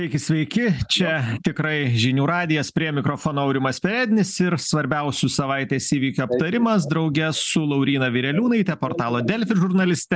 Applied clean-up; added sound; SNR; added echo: none; none; none; none.